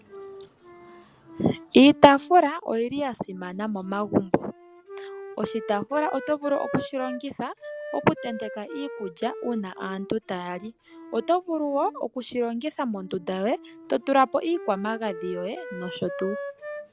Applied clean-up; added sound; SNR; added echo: none; Wind instrument, woodwind instrument; 14 dB; none.